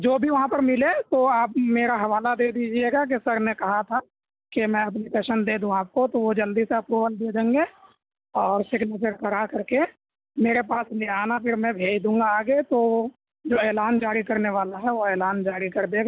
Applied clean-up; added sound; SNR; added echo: none; none; none; none.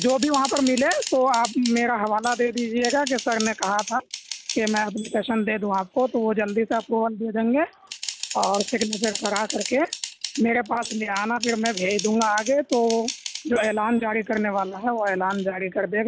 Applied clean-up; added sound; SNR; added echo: none; Typing; 12 dB; none.